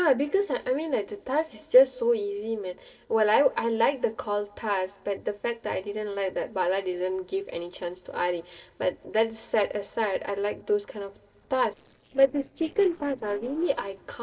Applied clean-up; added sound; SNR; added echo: neural separator model SepFormer DNS4.